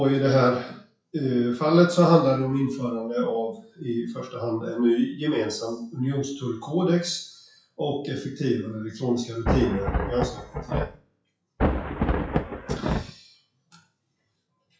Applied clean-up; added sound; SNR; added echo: classical method WPE with log-MMSE.